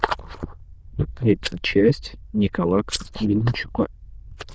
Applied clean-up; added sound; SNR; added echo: neural diffusion model UNIVERSE++.